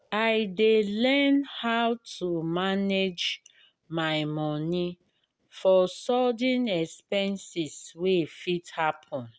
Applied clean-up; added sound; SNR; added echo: none; none; none; none.